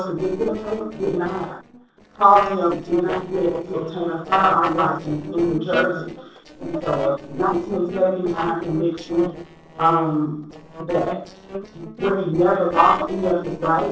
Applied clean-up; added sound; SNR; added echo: neural separator model SepFormer DNS4.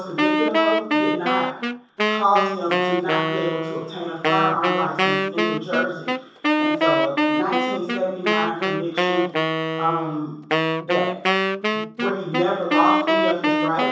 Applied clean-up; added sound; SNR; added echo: none; Wind instrument, woodwind instrument; -3 dB; reverberation time 0.7 s.